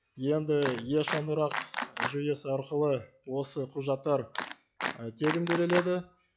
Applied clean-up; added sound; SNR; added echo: classical method log-MMSE.